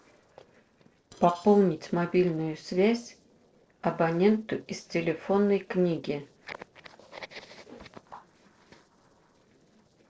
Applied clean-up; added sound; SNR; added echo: neural separator model SepFormer DNS4.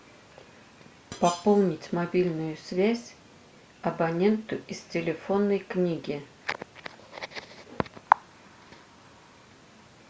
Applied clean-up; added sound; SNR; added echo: none; Screech; 15 dB; none.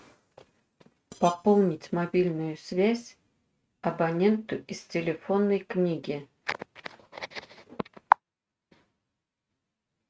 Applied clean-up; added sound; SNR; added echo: neural mask model RNNoise.